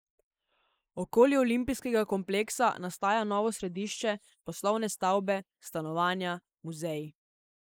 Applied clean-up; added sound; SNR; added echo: neural mask model Resemble Enhance denoiser.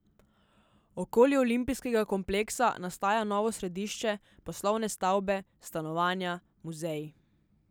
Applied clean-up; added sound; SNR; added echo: none; none; none; none.